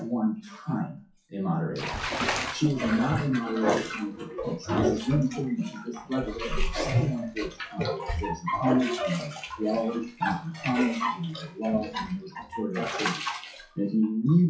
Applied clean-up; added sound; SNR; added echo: classical method WPE with log-MMSE.